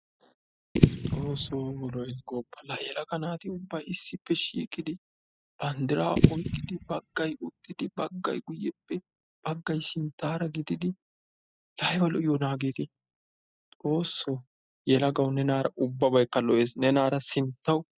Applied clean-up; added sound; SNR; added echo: classical method spectral subtraction.